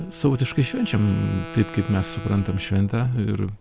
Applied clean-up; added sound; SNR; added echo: none; Wind instrument, woodwind instrument; 16 dB; none.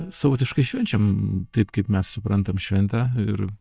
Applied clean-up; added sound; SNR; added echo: neural mask model DeepFilterNet 3.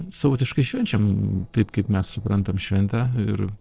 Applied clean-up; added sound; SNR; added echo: neural separator model SepFormer DNS4.